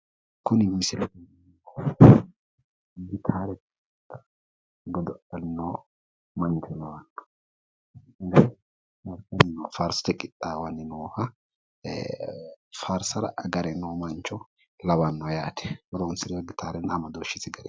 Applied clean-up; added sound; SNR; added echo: none; none; none; none.